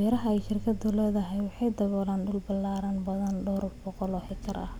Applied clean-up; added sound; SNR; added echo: none; none; none; none.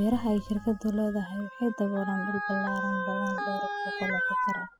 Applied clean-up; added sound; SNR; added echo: classical method spectral subtraction.